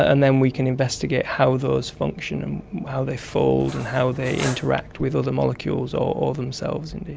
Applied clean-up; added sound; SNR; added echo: none; Cutlery, silverware; 16 dB; none.